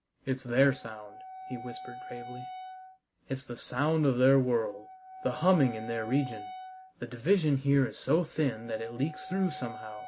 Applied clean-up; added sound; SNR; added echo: none; Wind instrument, woodwind instrument; 15 dB; none.